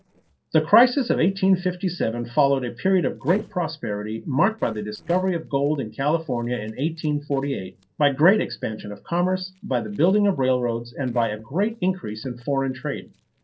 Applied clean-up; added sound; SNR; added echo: neural separator model SepFormer DNS4.